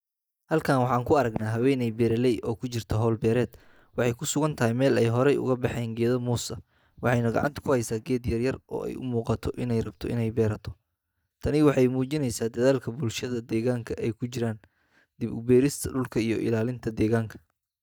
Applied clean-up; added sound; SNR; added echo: neural mask model DeepFilterNet 3.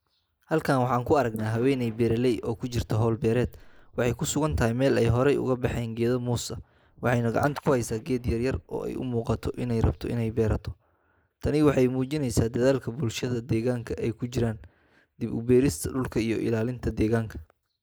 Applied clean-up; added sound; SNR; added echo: neural mask model Resemble Enhance denoiser.